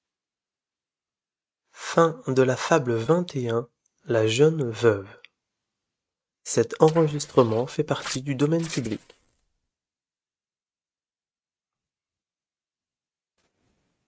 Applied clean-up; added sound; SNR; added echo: neural mask model RNNoise.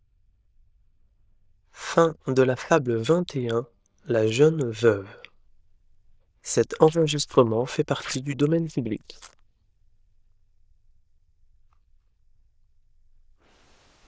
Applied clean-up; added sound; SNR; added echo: neural diffusion model UNIVERSE++.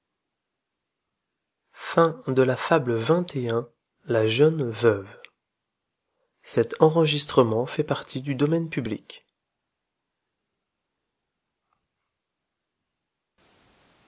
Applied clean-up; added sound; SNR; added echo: none; none; none; none.